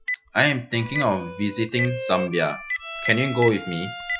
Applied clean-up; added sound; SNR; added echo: classical method Wiener filter.